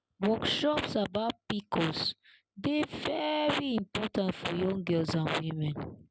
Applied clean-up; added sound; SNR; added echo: none; none; none; none.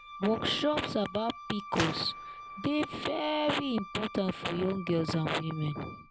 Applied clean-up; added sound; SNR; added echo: none; Wind instrument, woodwind instrument + Gunshot, gunfire; 11 dB; none.